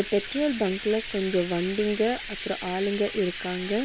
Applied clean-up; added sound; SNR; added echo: none; Bathtub (filling or washing); 10 dB; none.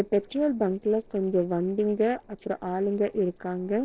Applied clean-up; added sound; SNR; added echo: neural separator model SepFormer DNS4.